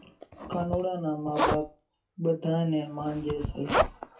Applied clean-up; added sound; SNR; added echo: classical method WPE with log-MMSE.